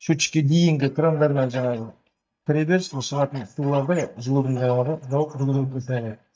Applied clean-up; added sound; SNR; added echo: neural mask model DeepFilterNet 3.